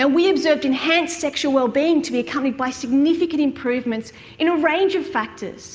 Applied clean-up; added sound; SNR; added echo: none; none; none; none.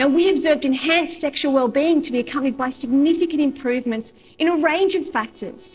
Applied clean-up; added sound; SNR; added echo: neural separator model SepFormer DNS4.